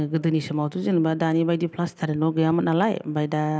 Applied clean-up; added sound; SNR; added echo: none; none; none; none.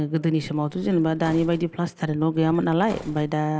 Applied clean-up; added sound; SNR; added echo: none; Bus; 20 dB; none.